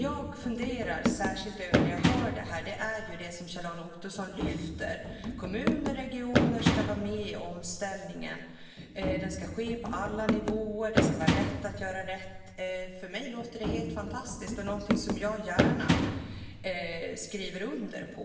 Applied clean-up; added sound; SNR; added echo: none; Run; -3 dB; reverberation time 1.2 s.